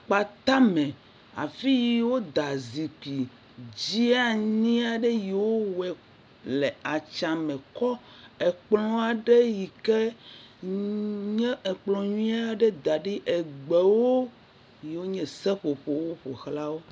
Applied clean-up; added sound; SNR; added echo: none; none; none; none.